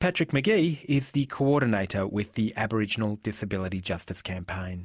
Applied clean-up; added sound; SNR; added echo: none; none; none; none.